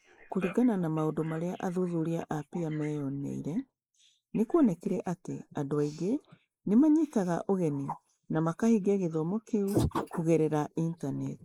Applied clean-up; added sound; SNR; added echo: neural mask model Resemble Enhance denoiser.